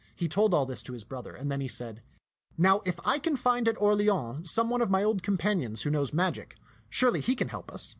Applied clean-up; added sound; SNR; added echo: none; none; none; none.